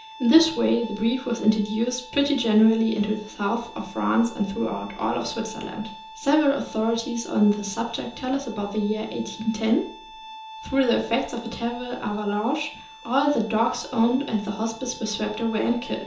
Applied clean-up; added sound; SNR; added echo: none; Bowed string instrument; 18 dB; reverberation time 0.6 s.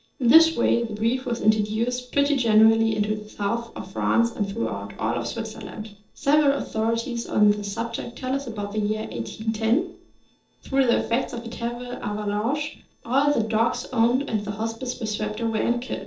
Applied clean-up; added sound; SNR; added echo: neural separator model SepFormer DNS4.